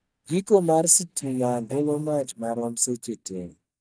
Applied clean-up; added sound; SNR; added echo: neural mask model DeepFilterNet 3.